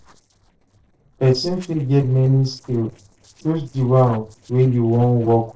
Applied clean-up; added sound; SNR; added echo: neural separator model SepFormer DNS4.